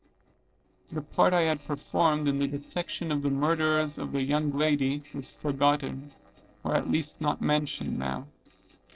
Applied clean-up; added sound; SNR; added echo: neural separator model SepFormer DNS4.